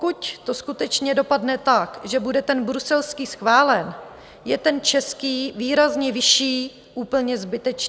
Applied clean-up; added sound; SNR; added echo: none; none; none; none.